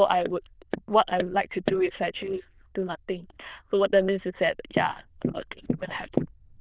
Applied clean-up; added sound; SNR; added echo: neural diffusion model UNIVERSE++.